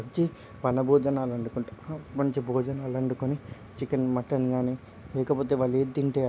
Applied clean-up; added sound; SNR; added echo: none; none; none; none.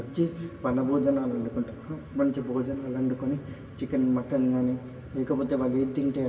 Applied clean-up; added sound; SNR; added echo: none; none; none; reverberation time 1.9 s.